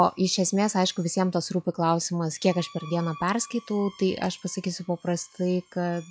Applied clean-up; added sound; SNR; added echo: classical method log-MMSE.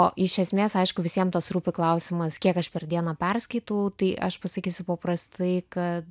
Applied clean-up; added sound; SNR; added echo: none; none; none; none.